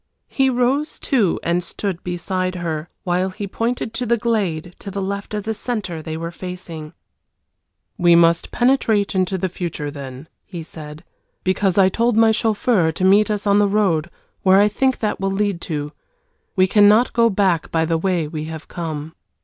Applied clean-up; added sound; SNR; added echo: none; none; none; none.